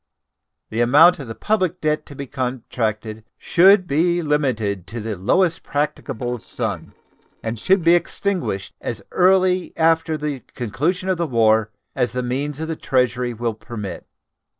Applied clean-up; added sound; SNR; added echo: neural separator model SepFormer DNS4.